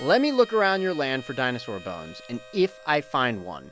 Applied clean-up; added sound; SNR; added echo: none; Harmonica; 20 dB; none.